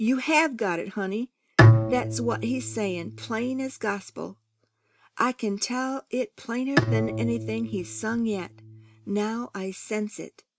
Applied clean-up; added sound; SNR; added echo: neural mask model RNNoise.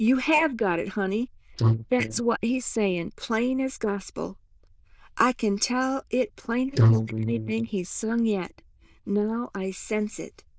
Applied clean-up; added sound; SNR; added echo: neural diffusion model UNIVERSE++.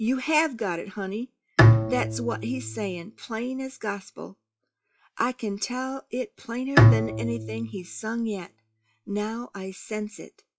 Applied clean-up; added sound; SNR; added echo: classical method log-MMSE.